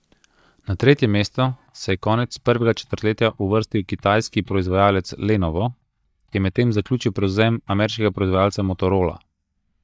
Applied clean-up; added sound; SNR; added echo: neural mask model DeepFilterNet 3.